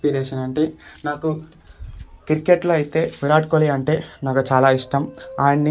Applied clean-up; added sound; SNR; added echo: none; none; none; none.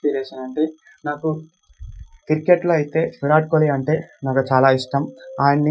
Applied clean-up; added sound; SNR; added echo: classical method Wiener filter.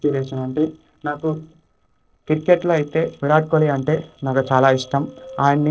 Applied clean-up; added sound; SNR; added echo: neural separator model SepFormer DNS4.